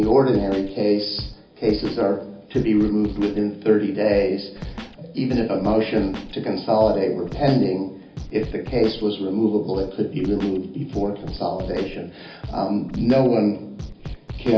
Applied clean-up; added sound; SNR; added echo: none; Scratching (performance technique); 14 dB; reverberation time 0.4 s.